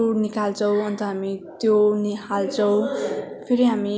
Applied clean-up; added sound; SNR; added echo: none; none; none; none.